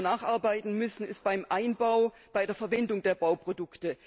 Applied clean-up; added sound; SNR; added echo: none; none; none; none.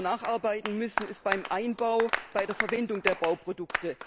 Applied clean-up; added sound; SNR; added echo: none; Applause; 6 dB; none.